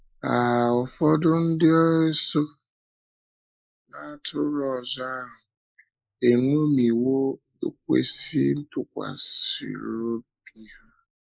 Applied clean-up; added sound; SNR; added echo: neural mask model Resemble Enhance denoiser.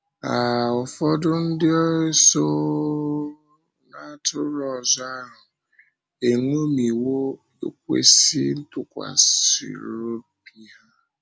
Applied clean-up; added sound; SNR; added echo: none; none; none; none.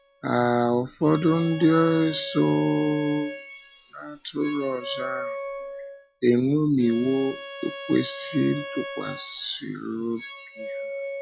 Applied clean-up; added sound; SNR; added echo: classical method log-MMSE.